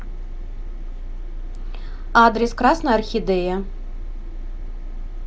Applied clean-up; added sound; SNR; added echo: none; none; none; none.